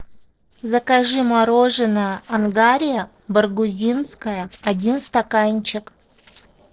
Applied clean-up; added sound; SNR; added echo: neural separator model SepFormer DNS4.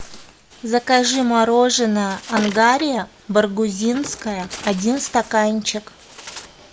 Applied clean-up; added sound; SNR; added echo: none; Bird; 17 dB; none.